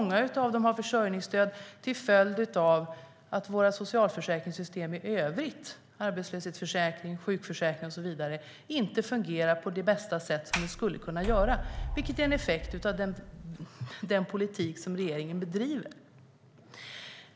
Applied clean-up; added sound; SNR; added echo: none; Sliding door; 5 dB; none.